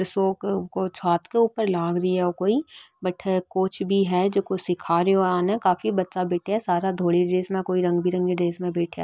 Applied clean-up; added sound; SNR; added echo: none; none; none; none.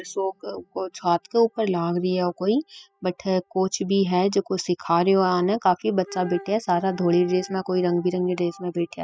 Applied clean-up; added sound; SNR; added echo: classical method spectral subtraction.